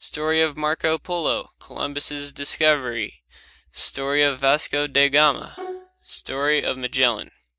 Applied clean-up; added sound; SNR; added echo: neural mask model DeepFilterNet 3.